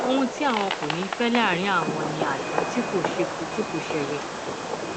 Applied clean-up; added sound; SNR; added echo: none; Fireworks; 2 dB; none.